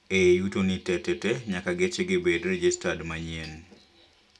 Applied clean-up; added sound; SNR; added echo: none; none; none; none.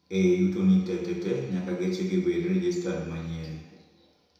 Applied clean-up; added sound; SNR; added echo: none; none; none; reverberation time 1.0 s.